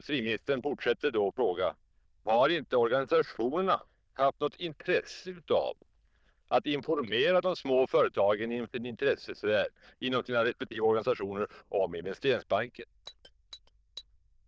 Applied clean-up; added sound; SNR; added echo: neural diffusion model UNIVERSE++.